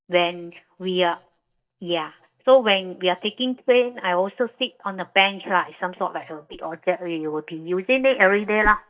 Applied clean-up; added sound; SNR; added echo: neural mask model DeepFilterNet 3.